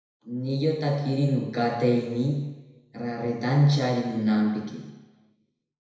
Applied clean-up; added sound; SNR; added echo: none; none; none; reverberation time 1.0 s.